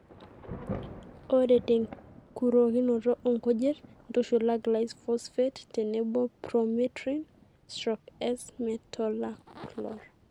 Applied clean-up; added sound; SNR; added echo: none; Thunder / Rain; 19 dB; none.